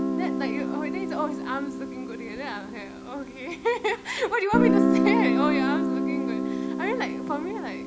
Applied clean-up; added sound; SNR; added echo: none; Guitar; -4 dB; reverberation time 0.4 s.